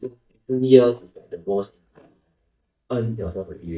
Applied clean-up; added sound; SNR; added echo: neural mask model DeepFilterNet 3.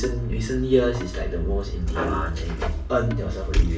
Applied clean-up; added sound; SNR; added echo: none; Percussion; 19 dB; reverberation time 0.4 s.